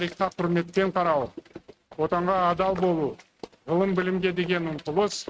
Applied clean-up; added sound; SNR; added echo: neural mask model RNNoise.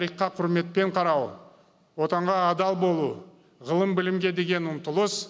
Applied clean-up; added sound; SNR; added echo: none; none; none; none.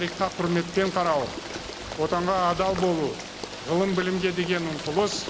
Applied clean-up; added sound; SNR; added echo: none; Rain + Water / Liquid; 10 dB; none.